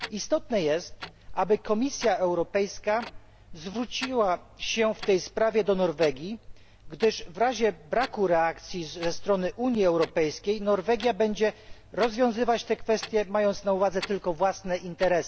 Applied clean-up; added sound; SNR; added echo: none; Clock; 14 dB; none.